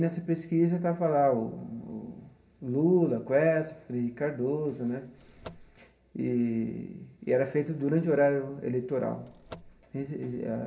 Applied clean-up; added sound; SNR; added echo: none; Car; 17 dB; reverberation time 0.6 s.